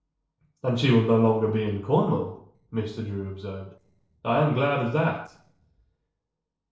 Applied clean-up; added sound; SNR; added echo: neural separator model SepFormer DNS4.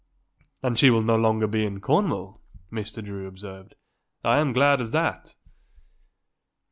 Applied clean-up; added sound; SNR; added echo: none; none; none; none.